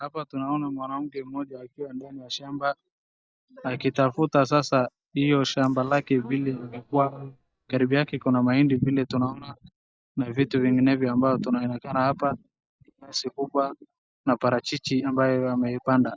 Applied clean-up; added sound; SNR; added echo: neural mask model DeepFilterNet 3.